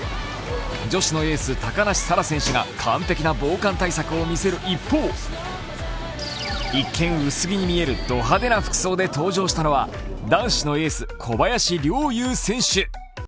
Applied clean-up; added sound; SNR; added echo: none; none; none; none.